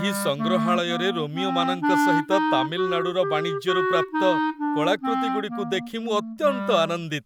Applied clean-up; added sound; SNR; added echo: none; Wind instrument, woodwind instrument; 0 dB; none.